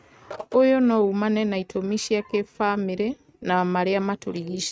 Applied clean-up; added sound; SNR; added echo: neural mask model RNNoise.